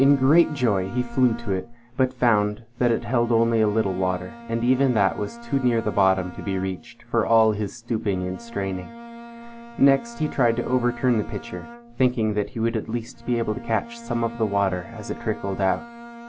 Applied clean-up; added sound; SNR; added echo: none; Bowed string instrument; 17 dB; none.